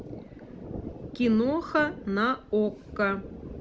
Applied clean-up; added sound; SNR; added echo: none; Thunder; 12 dB; none.